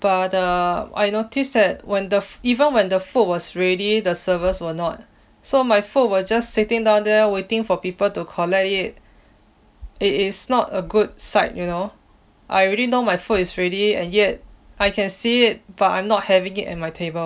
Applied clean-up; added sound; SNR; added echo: none; none; none; none.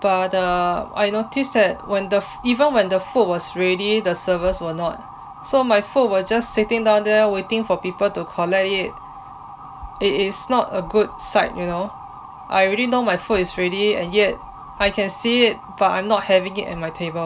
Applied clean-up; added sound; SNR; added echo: none; Motor vehicle (road) / Siren; 17 dB; none.